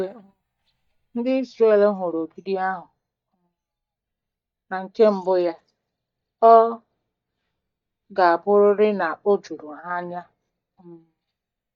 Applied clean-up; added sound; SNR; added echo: neural mask model DeepFilterNet 3.